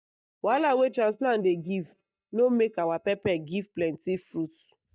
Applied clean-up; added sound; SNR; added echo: neural mask model DeepFilterNet 3.